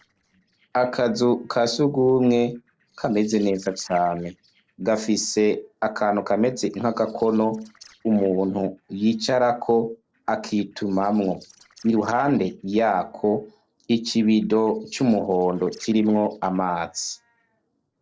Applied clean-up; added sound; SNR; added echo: neural separator model SepFormer DNS4.